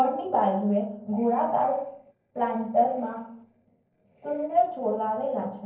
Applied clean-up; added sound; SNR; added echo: neural separator model SepFormer DNS4.